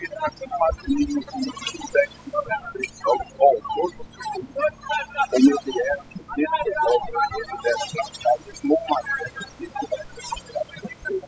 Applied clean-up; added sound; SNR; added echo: classical method spectral subtraction.